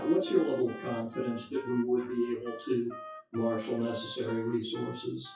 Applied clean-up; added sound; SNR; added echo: classical method WPE with log-MMSE.